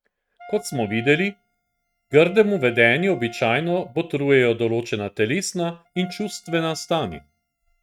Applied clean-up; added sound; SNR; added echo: neural mask model RNNoise.